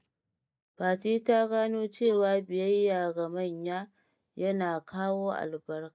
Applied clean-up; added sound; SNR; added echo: neural mask model DeepFilterNet 3.